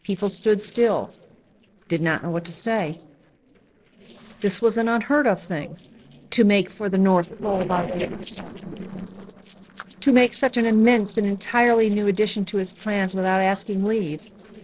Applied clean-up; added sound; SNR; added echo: neural separator model SepFormer DNS4.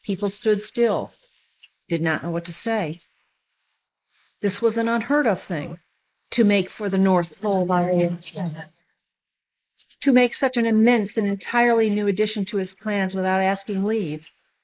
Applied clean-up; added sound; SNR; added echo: neural mask model Resemble Enhance denoiser.